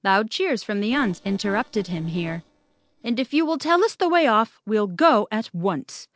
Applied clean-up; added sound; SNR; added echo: neural separator model SepFormer DNS4.